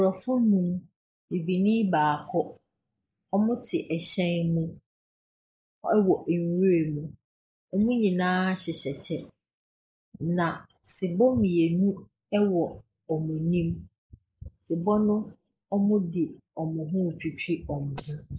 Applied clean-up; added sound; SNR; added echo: neural mask model Resemble Enhance denoiser.